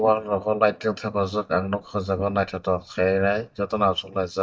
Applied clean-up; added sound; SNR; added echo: neural mask model DeepFilterNet 3.